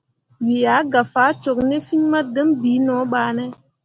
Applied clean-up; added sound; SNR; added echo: none; none; none; none.